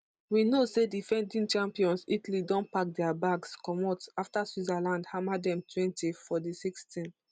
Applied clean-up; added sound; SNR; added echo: none; none; none; none.